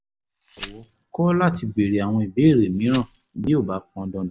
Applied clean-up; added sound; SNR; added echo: none; Glass; 19 dB; none.